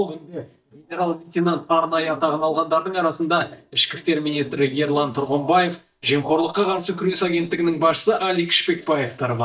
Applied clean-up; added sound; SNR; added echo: neural mask model DeepFilterNet 3.